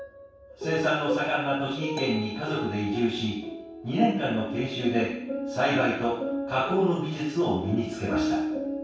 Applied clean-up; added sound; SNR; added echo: none; Marimba, xylophone; 19 dB; reverberation time 0.7 s.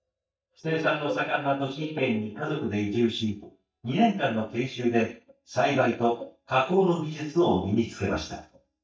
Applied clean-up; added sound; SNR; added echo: neural mask model DeepFilterNet 3.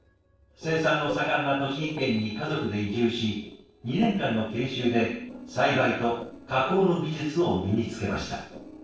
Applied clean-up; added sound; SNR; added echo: neural separator model SepFormer DNS4.